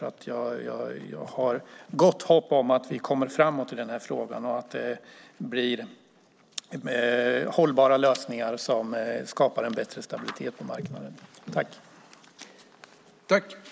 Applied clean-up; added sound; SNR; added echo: none; none; none; none.